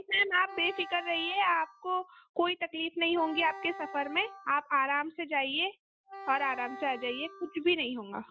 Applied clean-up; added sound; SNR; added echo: classical method Wiener filter.